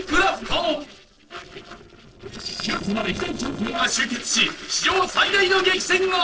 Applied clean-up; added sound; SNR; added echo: neural separator model SepFormer DNS4.